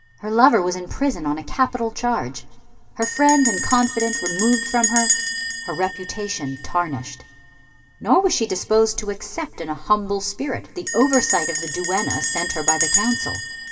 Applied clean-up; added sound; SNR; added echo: none; Bell; 5 dB; reverberation time 1.4 s.